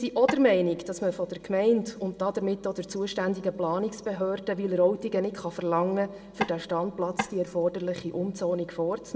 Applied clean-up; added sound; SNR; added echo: none; Tap / Wood; 7 dB; reverberation time 0.5 s.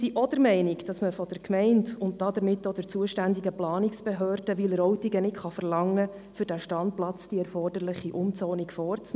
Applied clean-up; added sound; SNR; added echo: none; none; none; none.